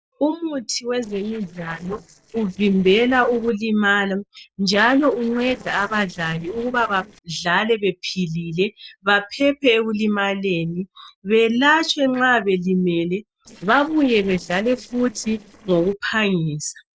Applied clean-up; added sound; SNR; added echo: neural separator model SepFormer DNS4.